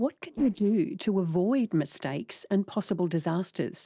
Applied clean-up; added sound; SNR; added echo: neural separator model SepFormer DNS4.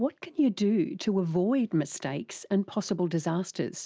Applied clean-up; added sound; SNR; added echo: none; none; none; none.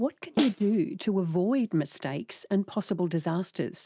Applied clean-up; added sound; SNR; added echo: neural mask model RNNoise.